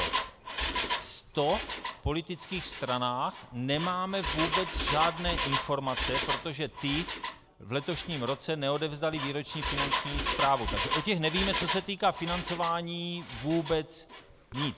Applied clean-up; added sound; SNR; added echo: none; Engine; 2 dB; none.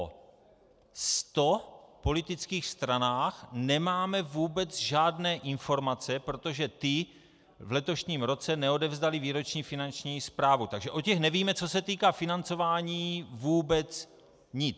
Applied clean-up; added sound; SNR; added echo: none; none; none; none.